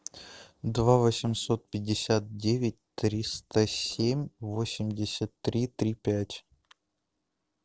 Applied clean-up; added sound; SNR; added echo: neural separator model SepFormer DNS4.